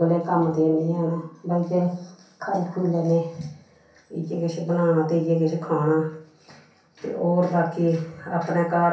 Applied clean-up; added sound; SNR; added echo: none; none; none; reverberation time 0.6 s.